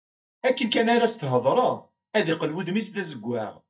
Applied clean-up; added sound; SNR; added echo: neural mask model DeepFilterNet 3.